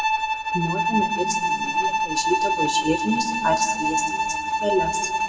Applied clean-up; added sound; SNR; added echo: none; Bowed string instrument; -4 dB; reverberation time 1.9 s.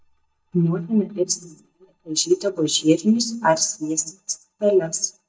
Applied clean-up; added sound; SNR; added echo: neural mask model DeepFilterNet 3.